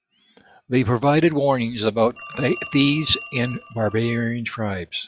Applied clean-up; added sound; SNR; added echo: classical method log-MMSE.